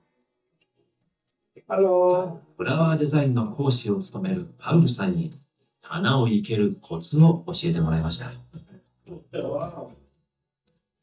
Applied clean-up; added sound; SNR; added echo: neural mask model DeepFilterNet 3.